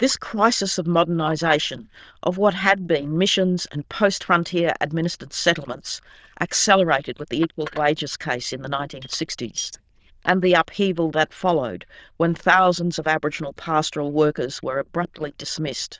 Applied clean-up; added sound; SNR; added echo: neural diffusion model UNIVERSE++.